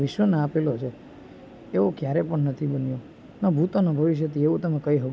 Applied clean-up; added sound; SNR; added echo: none; none; none; none.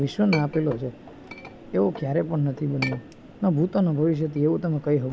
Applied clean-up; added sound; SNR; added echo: none; Chink, clink; 15 dB; none.